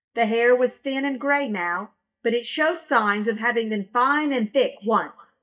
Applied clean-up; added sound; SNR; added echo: neural mask model DeepFilterNet 3.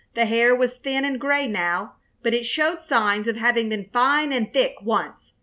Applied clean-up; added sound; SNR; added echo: none; none; none; none.